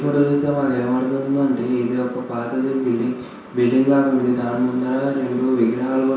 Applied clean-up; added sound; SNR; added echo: none; none; none; reverberation time 0.7 s.